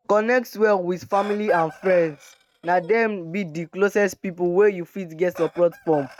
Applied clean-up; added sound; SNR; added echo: neural mask model RNNoise.